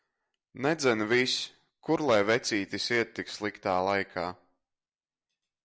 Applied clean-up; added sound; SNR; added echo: none; none; none; none.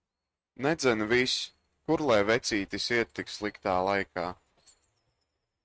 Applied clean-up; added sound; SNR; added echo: neural mask model RNNoise.